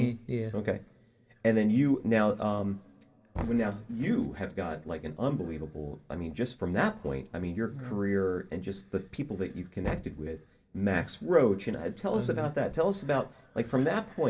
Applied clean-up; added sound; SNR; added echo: none; Knock; 16 dB; reverberation time 0.5 s.